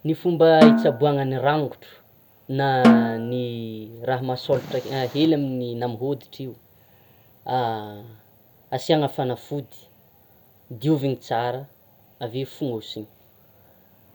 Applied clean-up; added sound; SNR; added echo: none; Snare drum; -3 dB; none.